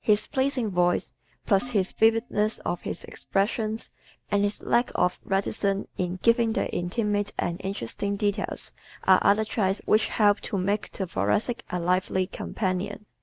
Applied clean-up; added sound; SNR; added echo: neural mask model DeepFilterNet 3.